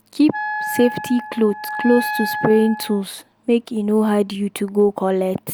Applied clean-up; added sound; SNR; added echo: none; Wind instrument, woodwind instrument; 8 dB; none.